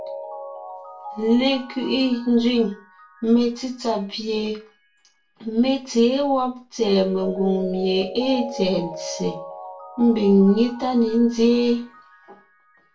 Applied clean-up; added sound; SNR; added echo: none; Mallet percussion; 15 dB; reverberation time 0.3 s.